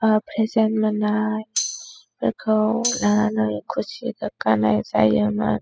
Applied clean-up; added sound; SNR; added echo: classical method spectral subtraction.